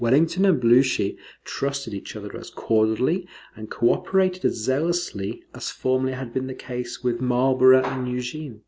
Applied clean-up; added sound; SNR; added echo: none; none; none; none.